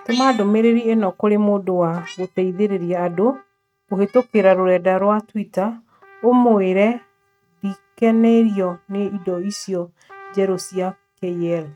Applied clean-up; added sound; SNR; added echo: neural mask model RNNoise.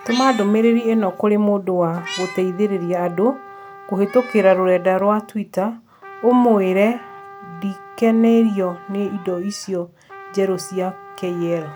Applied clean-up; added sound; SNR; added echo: none; Trumpet + Meow; 18 dB; none.